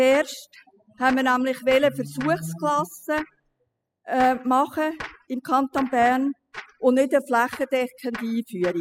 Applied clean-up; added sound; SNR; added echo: classical method spectral subtraction.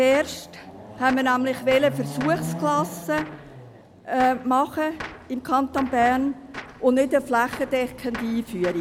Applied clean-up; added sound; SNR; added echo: none; Gunshot, gunfire + Chatter / Car passing by / Motorcycle / Traffic noise, roadway noise / Accelerating, revving, vroom; 13 dB; none.